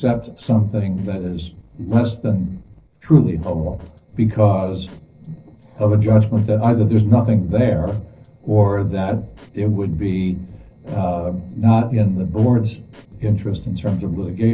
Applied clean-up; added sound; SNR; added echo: neural separator model SepFormer DNS4.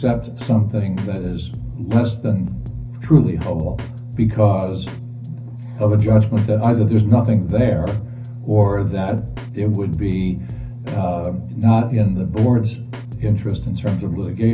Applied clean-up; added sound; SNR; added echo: none; Drum kit; 17 dB; reverberation time 0.4 s.